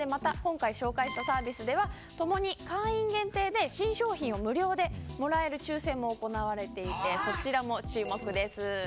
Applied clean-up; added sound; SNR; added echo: none; none; none; none.